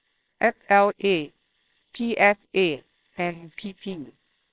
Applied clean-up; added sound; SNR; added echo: neural separator model SepFormer WHAMR!.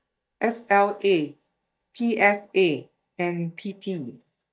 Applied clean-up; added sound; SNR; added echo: neural mask model DeepFilterNet 3.